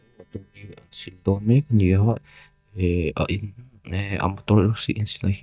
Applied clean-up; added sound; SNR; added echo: neural mask model DeepFilterNet 3.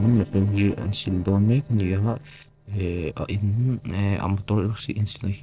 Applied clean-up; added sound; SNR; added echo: neural separator model SepFormer DNS4.